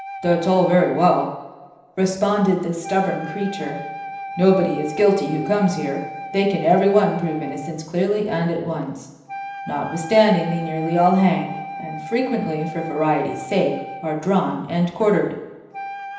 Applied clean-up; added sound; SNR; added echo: none; Wind instrument, woodwind instrument; 13 dB; reverberation time 0.9 s.